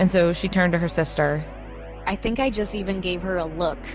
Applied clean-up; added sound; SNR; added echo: none; Guitar; 18 dB; none.